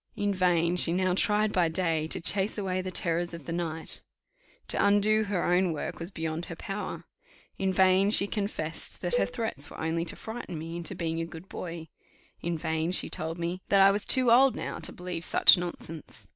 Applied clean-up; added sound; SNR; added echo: none; Cowbell; 9 dB; none.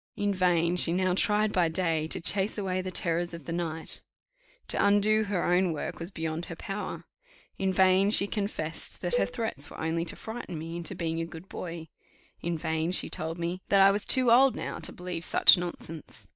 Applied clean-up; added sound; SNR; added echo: neural mask model DeepFilterNet 3.